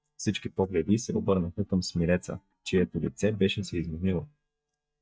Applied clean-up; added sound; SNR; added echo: neural mask model DeepFilterNet 3.